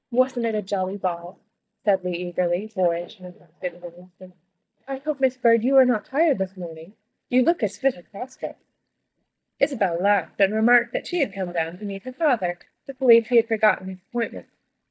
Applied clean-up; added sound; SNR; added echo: neural mask model DeepFilterNet 3.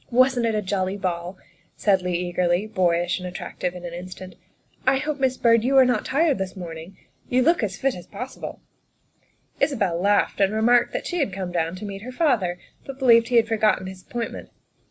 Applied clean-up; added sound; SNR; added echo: none; none; none; none.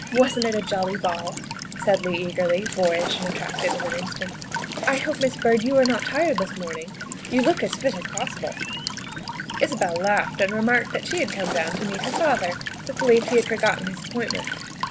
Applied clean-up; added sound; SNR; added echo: none; Walk, footsteps / Stream / Trickle, dribble / Chirp, tweet; 7 dB; none.